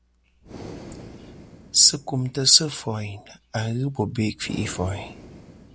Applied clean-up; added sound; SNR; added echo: none; Breathing; 18 dB; none.